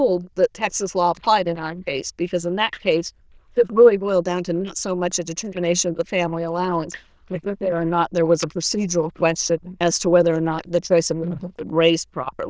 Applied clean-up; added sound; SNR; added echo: neural diffusion model UNIVERSE++.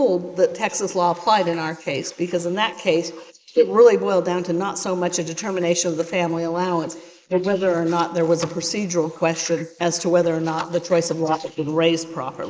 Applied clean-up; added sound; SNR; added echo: neural mask model Resemble Enhance denoiser.